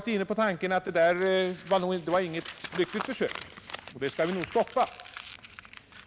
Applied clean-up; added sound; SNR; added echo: none; Crumpling, crinkling; 15 dB; none.